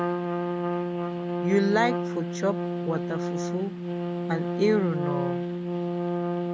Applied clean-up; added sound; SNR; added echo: none; Trumpet; -1 dB; none.